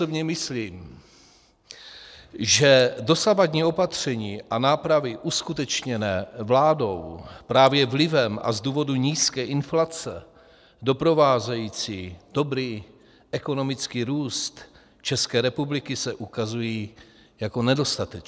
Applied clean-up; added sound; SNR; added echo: none; none; none; none.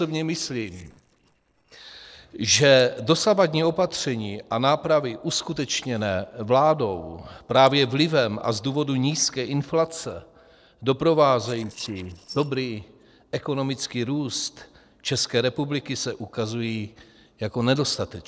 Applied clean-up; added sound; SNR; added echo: neural separator model SepFormer DNS4.